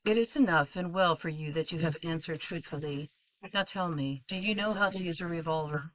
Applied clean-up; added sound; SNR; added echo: neural mask model Resemble Enhance denoiser.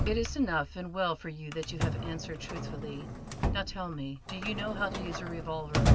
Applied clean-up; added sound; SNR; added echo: none; Drawer open or close; -3 dB; none.